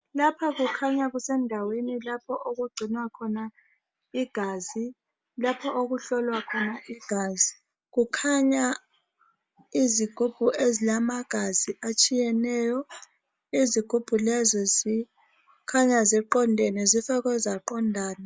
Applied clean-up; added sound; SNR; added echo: none; none; none; none.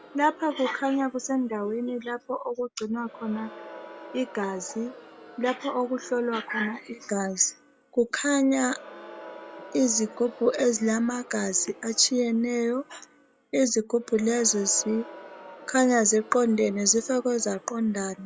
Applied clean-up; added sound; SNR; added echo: none; Crowd; 20 dB; none.